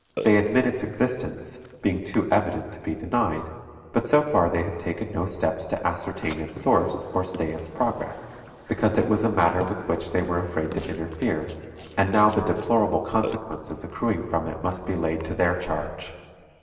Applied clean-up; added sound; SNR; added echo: neural separator model SepFormer DNS4.